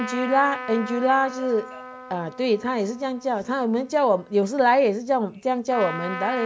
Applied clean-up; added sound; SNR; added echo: none; Trumpet; 13 dB; none.